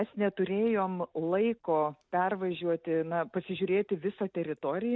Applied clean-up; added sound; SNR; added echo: none; none; none; none.